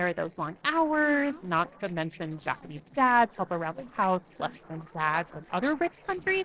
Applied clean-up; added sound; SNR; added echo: neural separator model SepFormer DNS4.